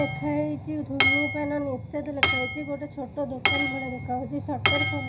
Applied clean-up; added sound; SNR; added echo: none; Hammer / Chink, clink; -1 dB; reverberation time 0.4 s.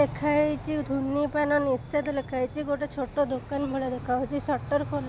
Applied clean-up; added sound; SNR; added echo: none; none; none; none.